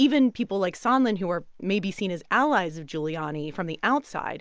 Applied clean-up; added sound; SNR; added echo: none; none; none; none.